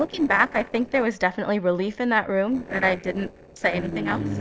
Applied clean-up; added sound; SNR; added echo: neural separator model SepFormer DNS4.